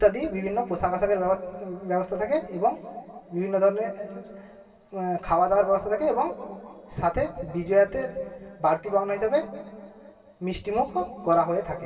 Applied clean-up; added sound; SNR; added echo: none; none; none; reverberation time 2.3 s.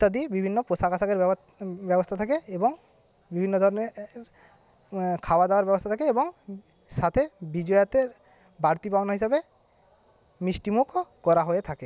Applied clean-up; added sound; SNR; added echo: none; none; none; none.